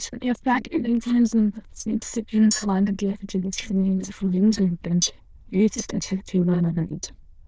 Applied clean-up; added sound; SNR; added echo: neural diffusion model UNIVERSE++.